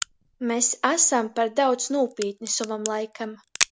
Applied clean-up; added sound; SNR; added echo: none; Crack; 10 dB; none.